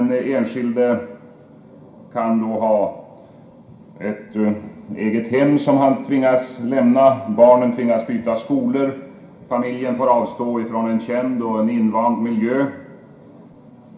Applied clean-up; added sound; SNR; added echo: none; none; none; reverberation time 0.5 s.